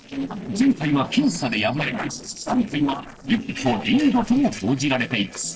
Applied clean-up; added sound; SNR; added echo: neural separator model SepFormer DNS4.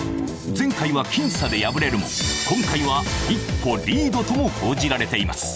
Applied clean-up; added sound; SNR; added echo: none; none; none; none.